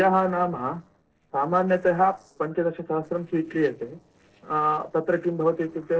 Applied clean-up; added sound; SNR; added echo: neural separator model SepFormer DNS4.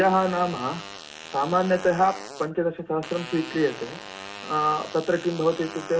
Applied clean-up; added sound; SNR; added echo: none; Fart; 14 dB; reverberation time 0.3 s.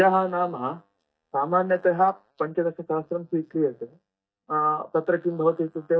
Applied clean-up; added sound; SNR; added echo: neural mask model DeepFilterNet 3.